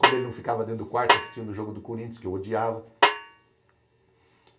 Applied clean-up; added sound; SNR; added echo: none; Snare drum; -5 dB; reverberation time 0.2 s.